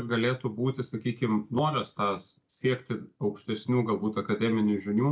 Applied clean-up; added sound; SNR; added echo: none; none; none; none.